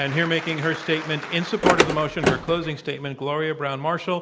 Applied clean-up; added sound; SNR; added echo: none; Car; -2 dB; none.